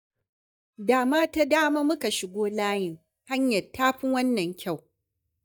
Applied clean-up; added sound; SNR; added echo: neural mask model DeepFilterNet 3.